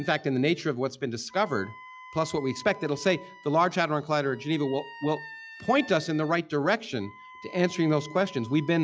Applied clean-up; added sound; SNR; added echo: classical method log-MMSE.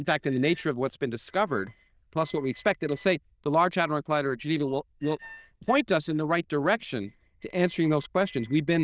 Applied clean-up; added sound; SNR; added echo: neural diffusion model UNIVERSE++.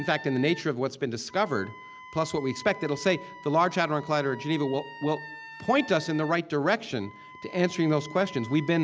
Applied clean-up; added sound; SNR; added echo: none; Wind instrument, woodwind instrument; 17 dB; none.